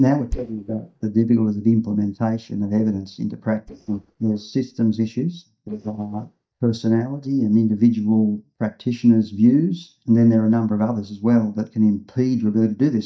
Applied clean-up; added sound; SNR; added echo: neural mask model DeepFilterNet 3.